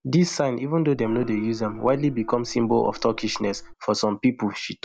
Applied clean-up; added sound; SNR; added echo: none; Gong; 15 dB; none.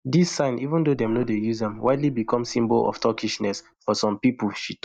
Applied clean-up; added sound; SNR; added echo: neural mask model DeepFilterNet 3.